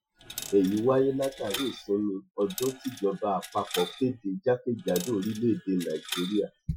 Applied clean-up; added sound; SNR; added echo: classical method Wiener filter.